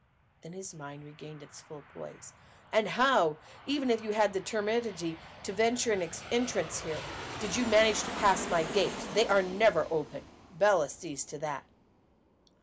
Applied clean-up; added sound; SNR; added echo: none; Aircraft; 13 dB; none.